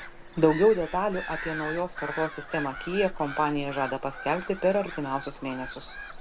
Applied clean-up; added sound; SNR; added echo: none; Gull, seagull / Bird vocalization, bird call, bird song; 10 dB; none.